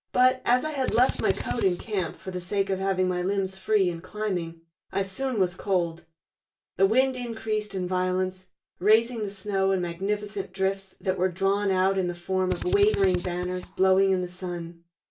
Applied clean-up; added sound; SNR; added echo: none; Drill; 8 dB; reverberation time 0.2 s.